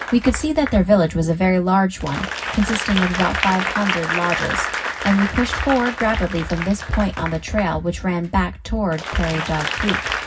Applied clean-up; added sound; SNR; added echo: none; Applause / Crowd; 6 dB; reverberation time 0.4 s.